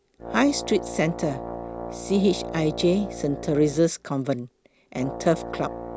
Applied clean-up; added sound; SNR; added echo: none; Brass instrument; 10 dB; none.